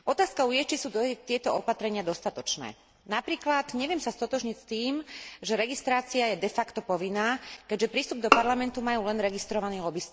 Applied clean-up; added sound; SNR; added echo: none; Bowed string instrument; 0 dB; none.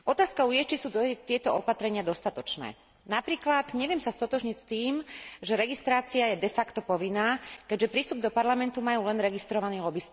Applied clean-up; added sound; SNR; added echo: none; none; none; none.